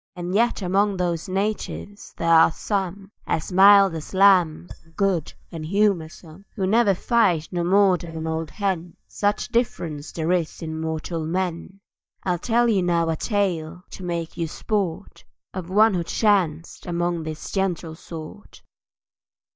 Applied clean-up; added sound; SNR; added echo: neural mask model DeepFilterNet 3.